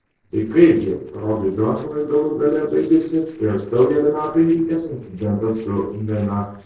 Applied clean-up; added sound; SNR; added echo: neural separator model SepFormer DNS4.